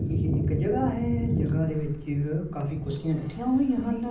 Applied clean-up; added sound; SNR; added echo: none; Printer; 20 dB; reverberation time 0.6 s.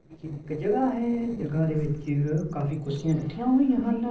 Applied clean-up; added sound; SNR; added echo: neural separator model SepFormer DNS4.